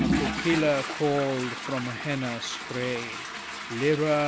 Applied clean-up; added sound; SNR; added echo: none; Toilet flush / Water; 4 dB; none.